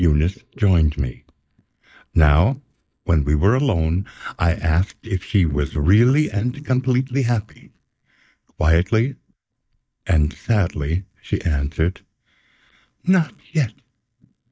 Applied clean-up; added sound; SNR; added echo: neural mask model DeepFilterNet 3.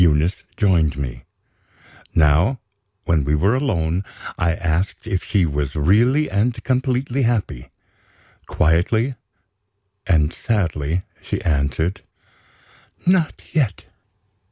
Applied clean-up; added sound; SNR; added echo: none; none; none; none.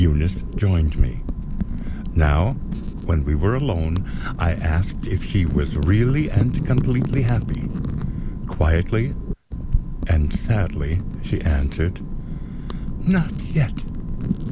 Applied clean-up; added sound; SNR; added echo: none; Wind / Fire; 3 dB; none.